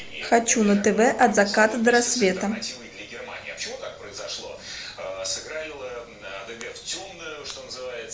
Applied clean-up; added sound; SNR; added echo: none; none; none; none.